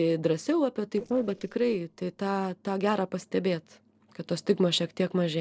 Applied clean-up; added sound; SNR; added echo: neural separator model SepFormer DNS4.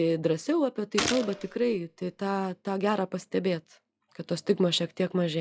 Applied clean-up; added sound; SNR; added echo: classical method log-MMSE.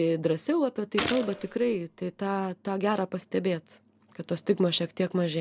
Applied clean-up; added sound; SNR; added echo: none; Gunshot, gunfire; 7 dB; none.